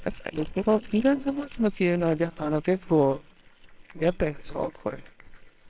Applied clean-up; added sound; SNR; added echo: neural separator model SepFormer WHAMR!.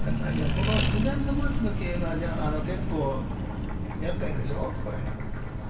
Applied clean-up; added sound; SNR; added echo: none; Accelerating, revving, vroom; -3 dB; reverberation time 1.0 s.